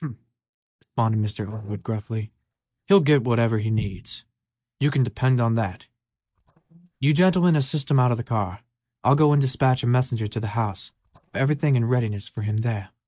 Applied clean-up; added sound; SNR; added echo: neural mask model DeepFilterNet 3.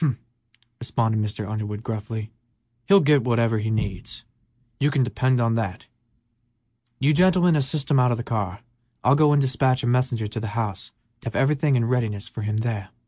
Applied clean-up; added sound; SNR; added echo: none; none; none; none.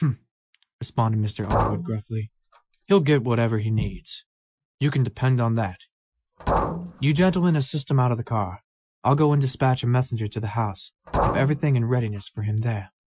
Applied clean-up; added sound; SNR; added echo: classical method Wiener filter.